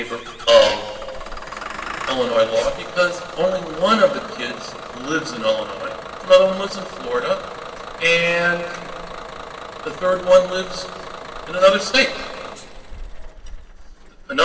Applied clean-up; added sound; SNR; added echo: none; Engine starting / Bus; 12 dB; reverberation time 1.9 s.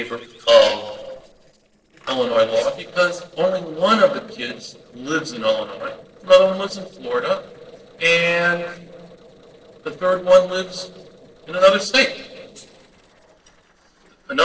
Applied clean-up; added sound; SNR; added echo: neural separator model SepFormer DNS4.